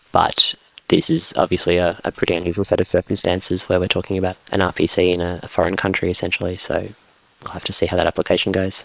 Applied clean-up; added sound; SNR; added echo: neural separator model SepFormer WHAM!.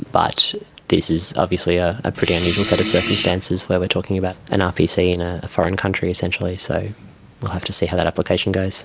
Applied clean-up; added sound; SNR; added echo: none; Fart; 5 dB; none.